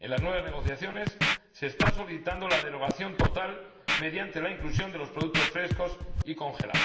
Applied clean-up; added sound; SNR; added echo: none; Scratching (performance technique); -2 dB; reverberation time 1.1 s.